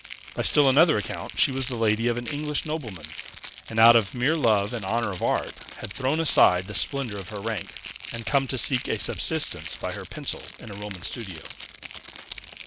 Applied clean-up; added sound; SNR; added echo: none; Crackle; 14 dB; none.